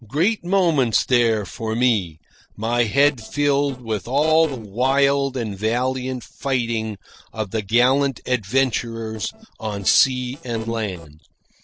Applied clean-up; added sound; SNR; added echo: neural separator model SepFormer DNS4.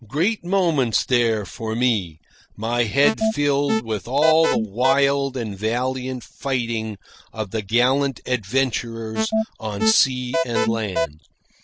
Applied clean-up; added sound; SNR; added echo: none; Alarm; 1 dB; none.